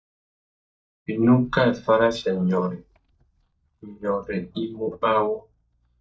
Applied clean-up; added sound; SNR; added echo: neural mask model DeepFilterNet 3.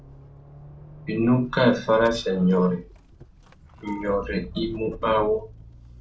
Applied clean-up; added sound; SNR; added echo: none; Squeak / Accelerating, revving, vroom / Vehicle; 18 dB; reverberation time 0.3 s.